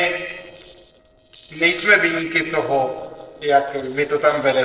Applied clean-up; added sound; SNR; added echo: neural separator model SepFormer DNS4.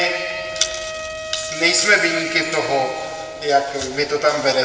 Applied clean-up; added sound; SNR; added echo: none; Wind instrument, woodwind instrument; 11 dB; reverberation time 2.3 s.